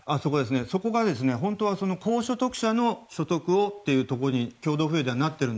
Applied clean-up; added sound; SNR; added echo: neural mask model Resemble Enhance denoiser.